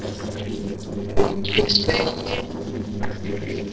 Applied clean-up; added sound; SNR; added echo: neural separator model SepFormer DNS4.